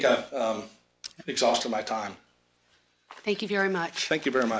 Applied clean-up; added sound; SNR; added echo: none; none; none; none.